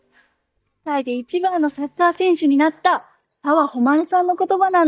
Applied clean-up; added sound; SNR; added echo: neural mask model DeepFilterNet 3.